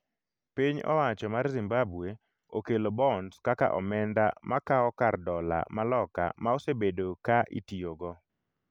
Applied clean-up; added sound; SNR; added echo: none; none; none; none.